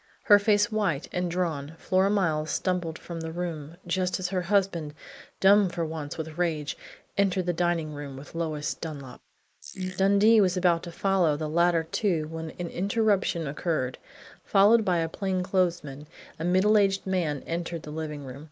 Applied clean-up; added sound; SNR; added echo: neural mask model Resemble Enhance denoiser.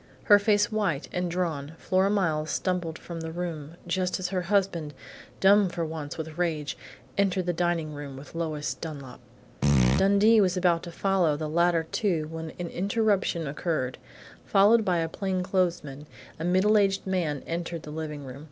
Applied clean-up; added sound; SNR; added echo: none; Fart; -2 dB; none.